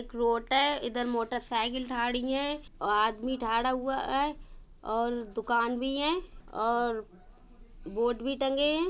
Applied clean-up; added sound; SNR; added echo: none; none; none; none.